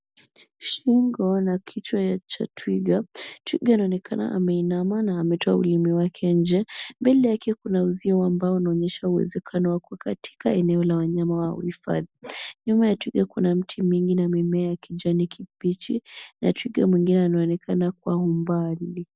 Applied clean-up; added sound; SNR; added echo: none; none; none; none.